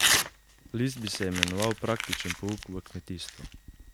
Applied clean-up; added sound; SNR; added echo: none; Crumpling, crinkling / Tearing; -1 dB; none.